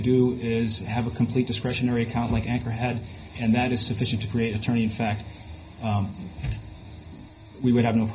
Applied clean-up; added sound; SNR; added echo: none; none; none; reverberation time 0.4 s.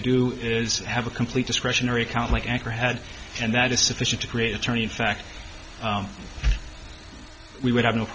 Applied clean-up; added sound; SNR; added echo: none; none; none; none.